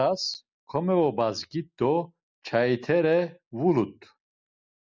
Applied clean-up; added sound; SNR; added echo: none; none; none; none.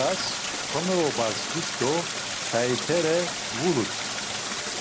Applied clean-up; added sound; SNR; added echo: none; Stream; 2 dB; none.